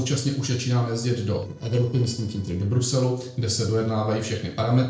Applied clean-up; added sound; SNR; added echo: neural separator model SepFormer DNS4.